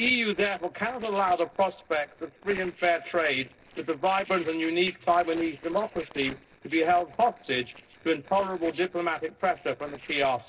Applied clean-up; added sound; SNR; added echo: neural separator model SepFormer DNS4.